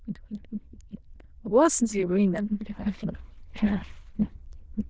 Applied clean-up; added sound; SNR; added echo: neural diffusion model UNIVERSE++.